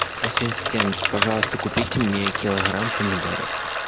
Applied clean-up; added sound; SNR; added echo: none; Bicycle; -1 dB; none.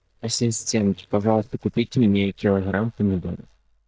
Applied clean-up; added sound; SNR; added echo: neural mask model DeepFilterNet 3.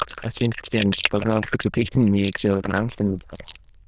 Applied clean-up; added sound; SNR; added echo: neural diffusion model UNIVERSE++.